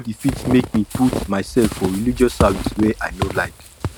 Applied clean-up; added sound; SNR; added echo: none; Squeak / Walk, footsteps; 6 dB; none.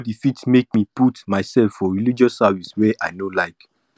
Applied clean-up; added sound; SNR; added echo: none; none; none; none.